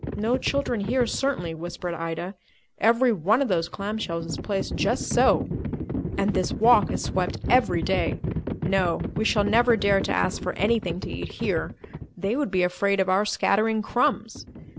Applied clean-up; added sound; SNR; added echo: none; Livestock, farm animals, working animals; 7 dB; none.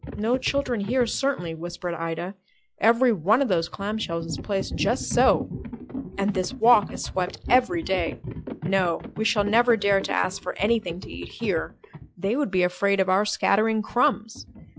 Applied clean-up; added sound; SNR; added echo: classical method log-MMSE.